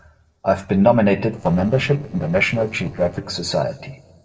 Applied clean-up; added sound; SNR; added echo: neural separator model SepFormer DNS4.